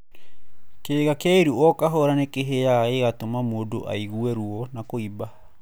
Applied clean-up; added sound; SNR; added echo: none; none; none; none.